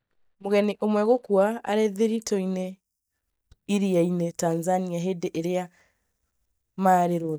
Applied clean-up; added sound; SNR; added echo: neural mask model DeepFilterNet 3.